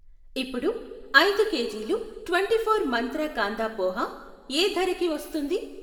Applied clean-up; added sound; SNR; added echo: none; none; none; reverberation time 1.3 s.